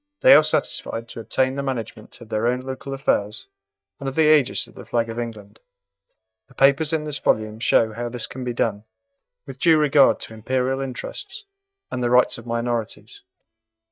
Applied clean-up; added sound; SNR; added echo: neural mask model DeepFilterNet 3.